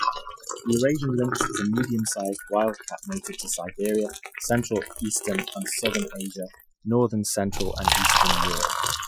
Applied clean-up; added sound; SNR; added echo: classical method Wiener filter.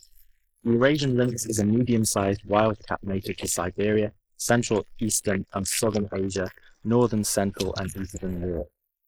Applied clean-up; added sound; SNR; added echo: neural mask model Resemble Enhance denoiser.